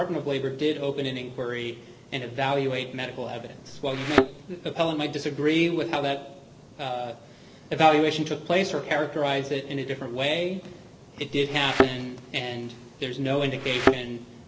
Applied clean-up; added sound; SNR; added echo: none; Thump, thud; -2 dB; none.